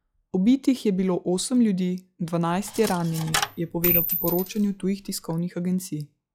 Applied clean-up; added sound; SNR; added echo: classical method log-MMSE.